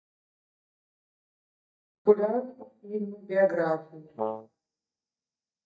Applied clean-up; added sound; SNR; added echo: neural mask model DeepFilterNet 3.